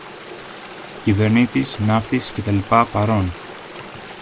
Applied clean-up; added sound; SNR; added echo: none; Stream; 14 dB; none.